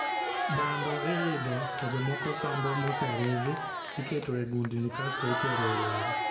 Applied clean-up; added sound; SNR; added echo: none; Crowd; 0 dB; reverberation time 0.6 s.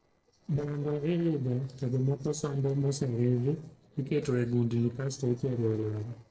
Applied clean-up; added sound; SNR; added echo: neural separator model SepFormer DNS4.